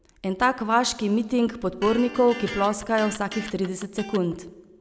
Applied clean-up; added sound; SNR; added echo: none; Electric guitar; 14 dB; none.